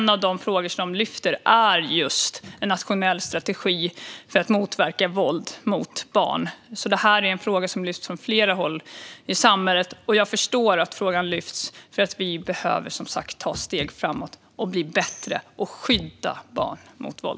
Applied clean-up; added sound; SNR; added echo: none; Tambourine; 19 dB; none.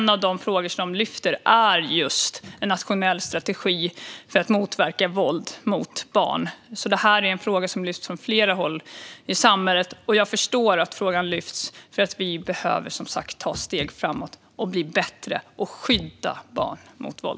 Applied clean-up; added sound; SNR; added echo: none; none; none; none.